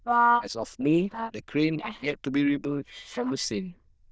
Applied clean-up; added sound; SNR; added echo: neural diffusion model UNIVERSE++.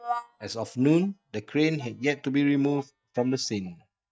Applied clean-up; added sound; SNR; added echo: neural mask model DeepFilterNet 3.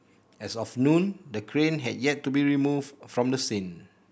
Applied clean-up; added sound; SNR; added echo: none; none; none; none.